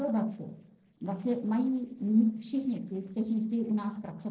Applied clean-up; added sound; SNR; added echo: neural separator model SepFormer DNS4.